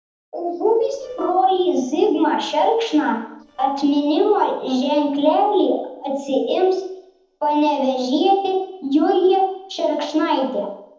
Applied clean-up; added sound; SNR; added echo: neural separator model SepFormer DNS4.